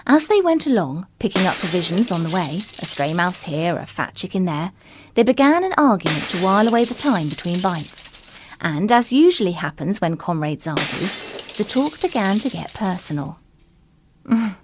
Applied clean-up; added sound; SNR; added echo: none; Shatter; 13 dB; none.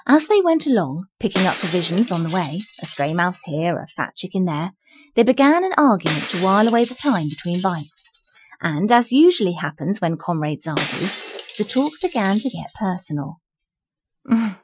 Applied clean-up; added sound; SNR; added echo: classical method Wiener filter.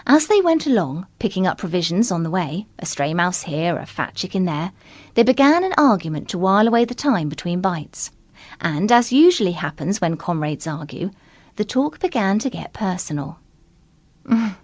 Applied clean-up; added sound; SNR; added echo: none; none; none; none.